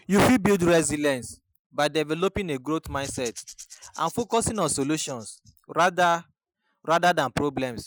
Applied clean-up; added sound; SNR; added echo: classical method Wiener filter.